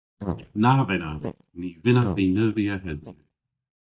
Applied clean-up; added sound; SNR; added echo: neural mask model DeepFilterNet 3.